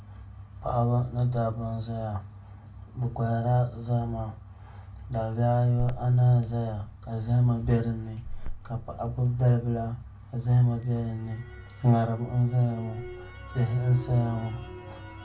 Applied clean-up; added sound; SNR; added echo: none; Crackle; 16 dB; reverberation time 0.2 s.